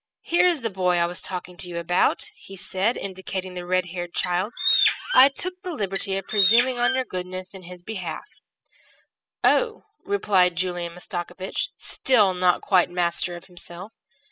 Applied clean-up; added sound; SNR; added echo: classical method spectral subtraction.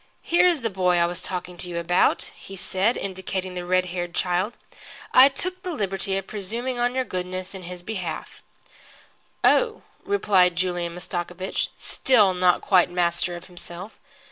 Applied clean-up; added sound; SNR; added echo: none; none; none; none.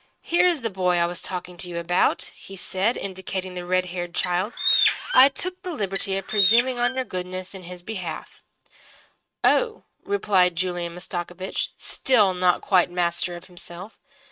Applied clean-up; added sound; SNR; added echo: neural mask model RNNoise.